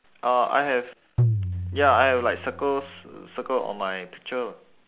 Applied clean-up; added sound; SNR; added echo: none; Tabla; 3 dB; none.